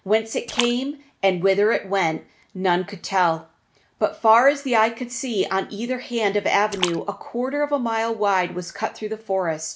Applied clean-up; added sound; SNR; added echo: none; Splash, splatter; 13 dB; none.